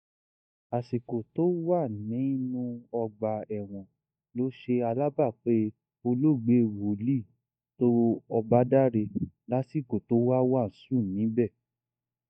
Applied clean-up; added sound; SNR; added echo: neural mask model DeepFilterNet 3.